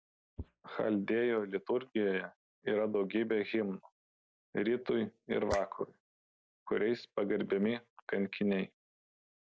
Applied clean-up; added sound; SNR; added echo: neural mask model Resemble Enhance denoiser.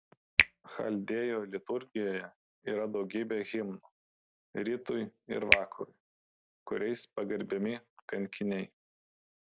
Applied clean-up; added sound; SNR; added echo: none; Finger snapping; -1 dB; none.